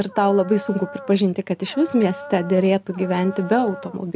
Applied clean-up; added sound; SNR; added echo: none; Dog; 16 dB; none.